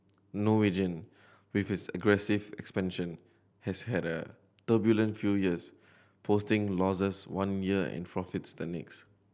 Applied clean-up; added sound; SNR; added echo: none; none; none; none.